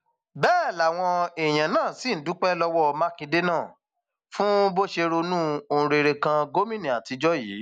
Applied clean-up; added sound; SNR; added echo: none; none; none; none.